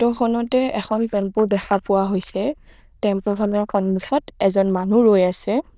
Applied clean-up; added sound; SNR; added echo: neural diffusion model UNIVERSE++.